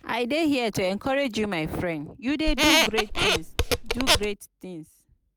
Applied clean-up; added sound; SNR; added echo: none; Squeak; -5 dB; none.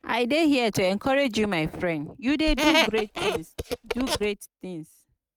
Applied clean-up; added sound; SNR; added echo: neural mask model RNNoise.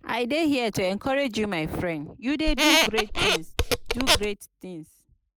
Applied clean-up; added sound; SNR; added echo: neural mask model Resemble Enhance denoiser.